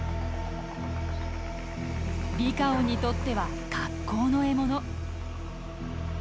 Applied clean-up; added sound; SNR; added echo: none; none; none; none.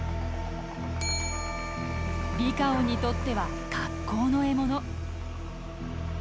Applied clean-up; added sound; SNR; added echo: none; Wind instrument, woodwind instrument + Bell; 10 dB; none.